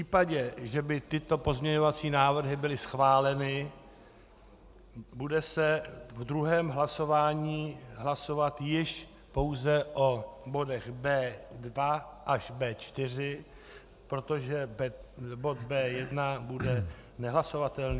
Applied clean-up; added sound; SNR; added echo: none; none; none; none.